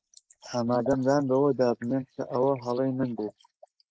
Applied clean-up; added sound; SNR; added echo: neural mask model Resemble Enhance denoiser.